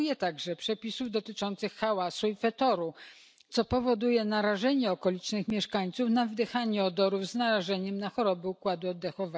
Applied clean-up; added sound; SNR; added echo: none; none; none; none.